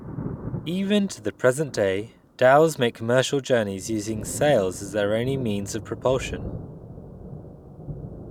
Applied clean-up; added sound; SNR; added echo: none; Thunder; 13 dB; none.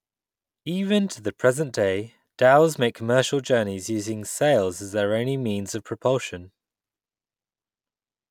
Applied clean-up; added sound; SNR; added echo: none; none; none; none.